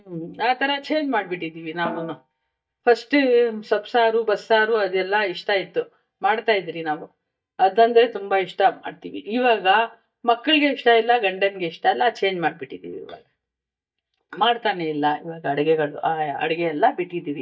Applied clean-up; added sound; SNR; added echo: neural mask model DeepFilterNet 3.